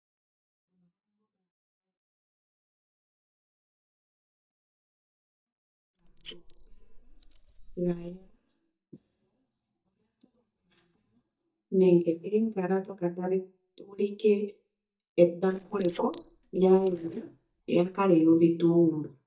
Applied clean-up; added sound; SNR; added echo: neural mask model DeepFilterNet 3.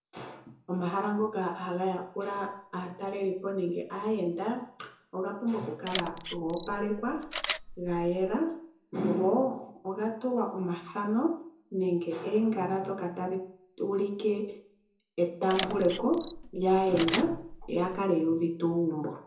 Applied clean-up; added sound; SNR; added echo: none; Camera; 9 dB; reverberation time 0.6 s.